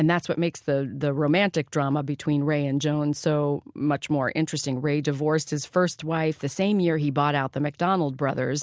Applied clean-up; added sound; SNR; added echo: none; none; none; none.